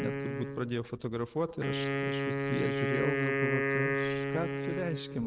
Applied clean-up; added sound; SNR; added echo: neural mask model RNNoise.